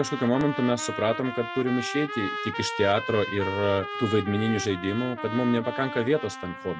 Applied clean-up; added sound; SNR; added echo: none; Trumpet; 8 dB; none.